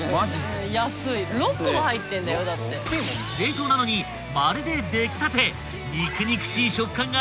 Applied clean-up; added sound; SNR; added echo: none; none; none; none.